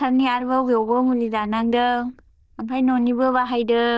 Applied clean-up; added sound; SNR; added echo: neural diffusion model UNIVERSE++.